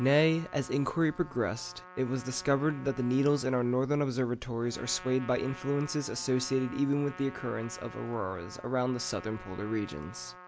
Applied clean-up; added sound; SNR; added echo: none; Trumpet; 18 dB; none.